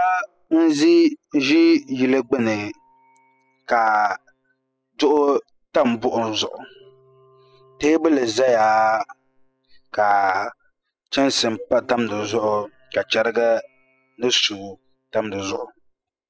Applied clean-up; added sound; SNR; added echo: classical method spectral subtraction.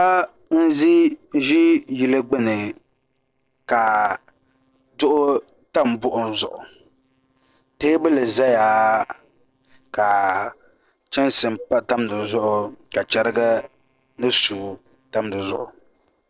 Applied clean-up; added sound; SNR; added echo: neural separator model SepFormer DNS4.